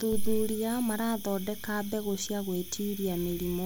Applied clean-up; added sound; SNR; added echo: none; Cricket; 15 dB; none.